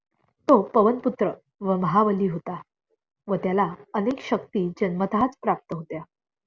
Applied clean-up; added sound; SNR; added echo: none; none; none; none.